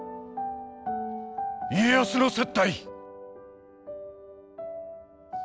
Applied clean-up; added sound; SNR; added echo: none; none; none; none.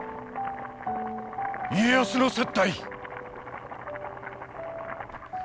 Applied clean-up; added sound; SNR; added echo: none; Boiling; 11 dB; none.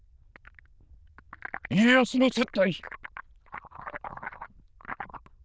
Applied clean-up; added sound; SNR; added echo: neural diffusion model UNIVERSE++.